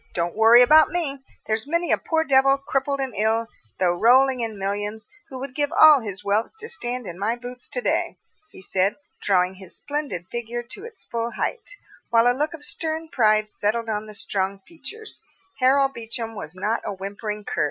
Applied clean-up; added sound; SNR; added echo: classical method Wiener filter.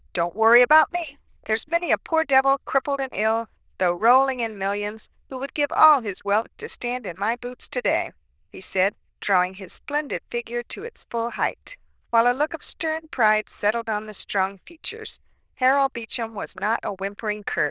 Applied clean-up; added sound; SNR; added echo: neural diffusion model UNIVERSE++.